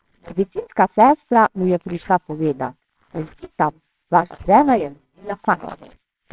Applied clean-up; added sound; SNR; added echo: neural separator model SepFormer WHAMR!.